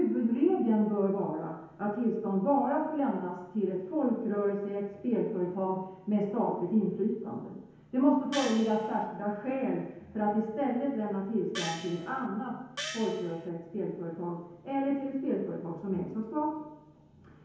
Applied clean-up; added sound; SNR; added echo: none; Gong; 10 dB; reverberation time 1.0 s.